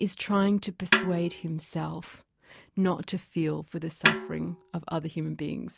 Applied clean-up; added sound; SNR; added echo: none; Snare drum; 1 dB; none.